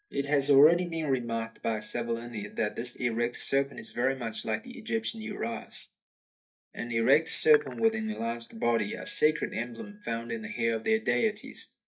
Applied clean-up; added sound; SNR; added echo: neural mask model DeepFilterNet 3.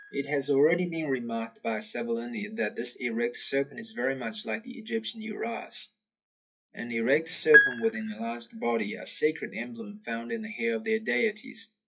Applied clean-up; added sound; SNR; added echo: classical method WPE with log-MMSE.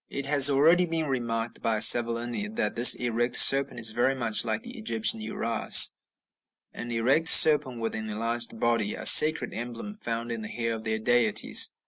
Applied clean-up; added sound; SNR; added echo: none; none; none; none.